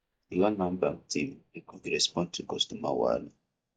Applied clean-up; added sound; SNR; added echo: neural mask model DeepFilterNet 3.